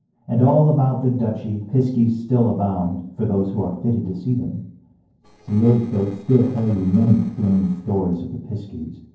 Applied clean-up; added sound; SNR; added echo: neural separator model SepFormer DNS4.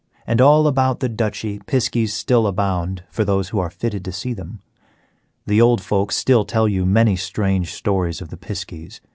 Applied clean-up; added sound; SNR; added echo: none; none; none; none.